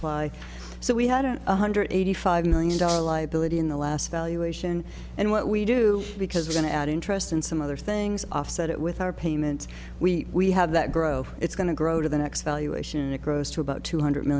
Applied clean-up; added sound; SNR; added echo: none; Rattle (instrument); 13 dB; none.